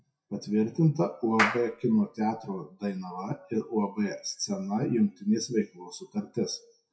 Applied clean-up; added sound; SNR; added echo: classical method WPE with log-MMSE.